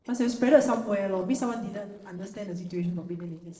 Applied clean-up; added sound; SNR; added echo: neural separator model SepFormer DNS4.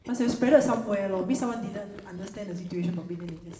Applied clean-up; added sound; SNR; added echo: none; Chewing, mastication; 19 dB; reverberation time 1.0 s.